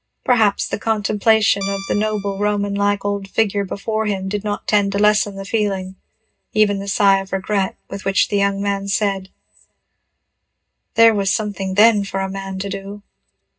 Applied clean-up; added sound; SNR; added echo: none; Guitar; 12 dB; reverberation time 0.2 s.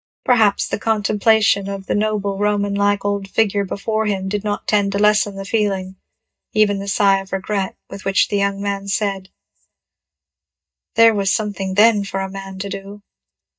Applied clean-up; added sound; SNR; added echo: neural mask model DeepFilterNet 3.